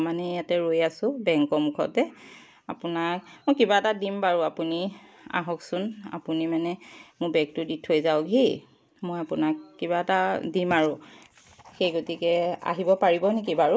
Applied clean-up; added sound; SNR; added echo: none; none; none; none.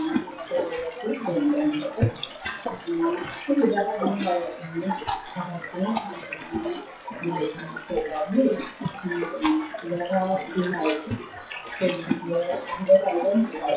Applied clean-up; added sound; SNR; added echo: classical method WPE with log-MMSE.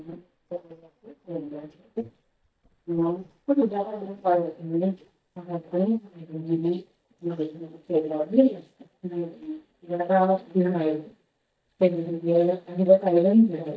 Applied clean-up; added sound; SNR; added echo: neural mask model DeepFilterNet 3.